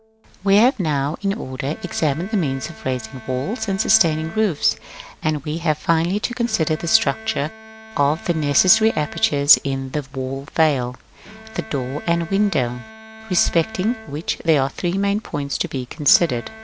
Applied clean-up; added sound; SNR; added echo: none; Bowed string instrument; 19 dB; none.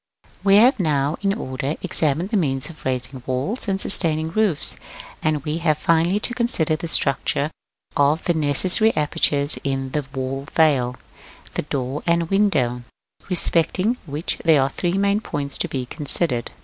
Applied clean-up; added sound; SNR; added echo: none; none; none; none.